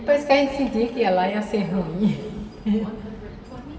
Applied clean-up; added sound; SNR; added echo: none; Subway, metro, underground; 19 dB; reverberation time 2.3 s.